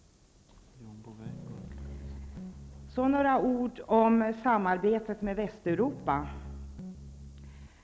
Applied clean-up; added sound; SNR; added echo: none; Piano; 12 dB; none.